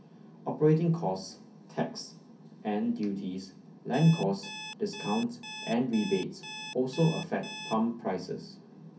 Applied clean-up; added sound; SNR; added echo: none; Alarm; 12 dB; reverberation time 0.3 s.